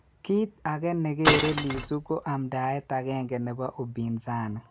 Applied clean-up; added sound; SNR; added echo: none; Glass; -3 dB; none.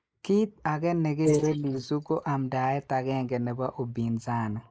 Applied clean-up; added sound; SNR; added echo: neural mask model Resemble Enhance denoiser.